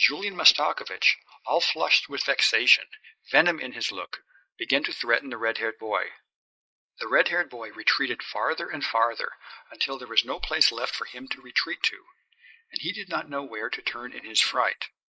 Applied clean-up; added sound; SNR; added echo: neural mask model Resemble Enhance denoiser.